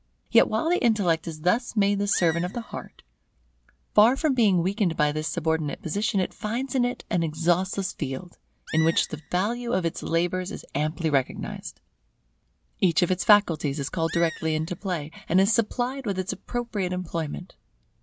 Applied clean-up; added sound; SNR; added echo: none; Animal; 16 dB; none.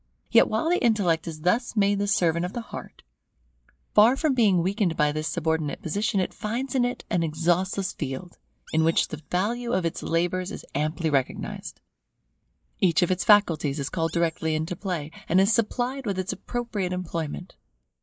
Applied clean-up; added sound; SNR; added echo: neural mask model Resemble Enhance denoiser.